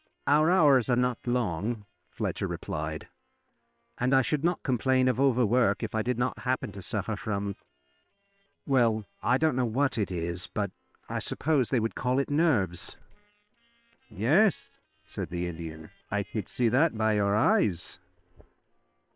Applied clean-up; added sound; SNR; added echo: neural separator model SepFormer WHAM!.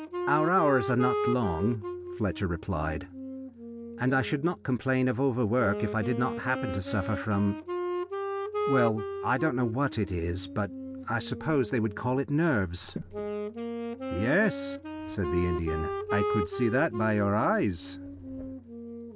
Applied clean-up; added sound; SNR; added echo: none; Wind instrument, woodwind instrument; 6 dB; none.